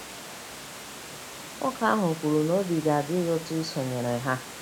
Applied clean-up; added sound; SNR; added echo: none; Water; 13 dB; none.